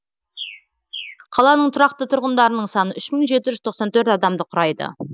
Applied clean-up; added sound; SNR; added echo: none; Bird; 19 dB; none.